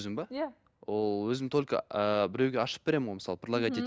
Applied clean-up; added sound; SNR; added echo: none; none; none; none.